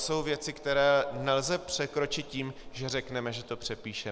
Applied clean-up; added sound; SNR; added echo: none; Boiling; 16 dB; none.